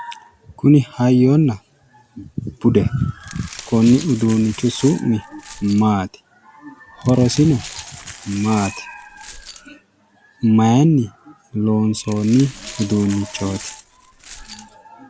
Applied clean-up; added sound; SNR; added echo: none; Glass; 18 dB; none.